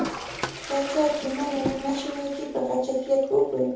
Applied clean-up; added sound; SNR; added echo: none; Toilet flush; 9 dB; reverberation time 0.8 s.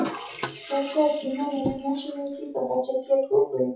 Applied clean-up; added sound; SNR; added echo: classical method WPE with log-MMSE.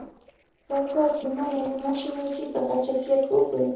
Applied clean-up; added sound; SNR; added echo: neural separator model SepFormer DNS4.